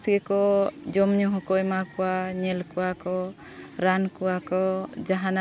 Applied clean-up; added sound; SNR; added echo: none; none; none; none.